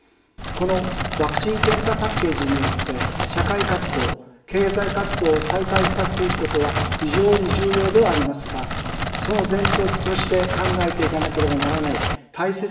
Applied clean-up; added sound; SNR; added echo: none; Crackle; 0 dB; reverberation time 0.8 s.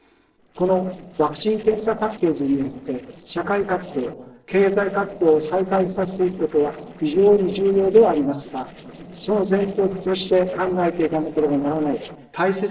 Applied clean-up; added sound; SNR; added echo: neural separator model SepFormer DNS4.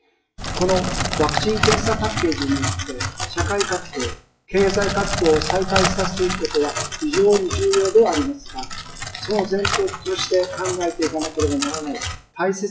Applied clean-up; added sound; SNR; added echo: classical method WPE with log-MMSE.